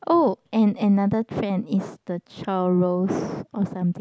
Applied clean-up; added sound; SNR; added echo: none; none; none; none.